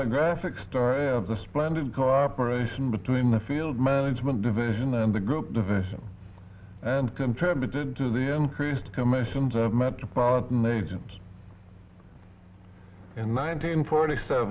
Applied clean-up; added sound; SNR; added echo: none; none; none; none.